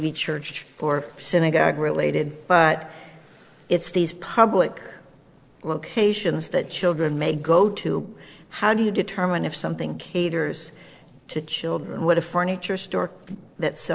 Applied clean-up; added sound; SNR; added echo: neural separator model SepFormer DNS4.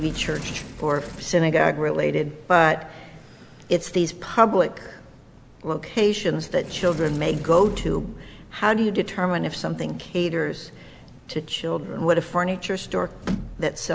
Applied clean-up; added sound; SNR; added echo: none; Sliding door; 16 dB; none.